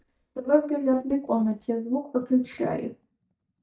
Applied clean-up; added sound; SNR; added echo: neural mask model DeepFilterNet 3.